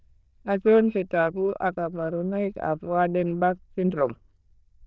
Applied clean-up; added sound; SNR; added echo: neural diffusion model UNIVERSE++.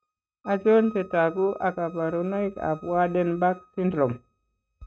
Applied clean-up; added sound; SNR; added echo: neural mask model RNNoise.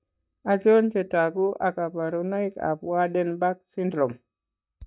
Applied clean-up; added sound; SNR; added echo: neural mask model DeepFilterNet 3.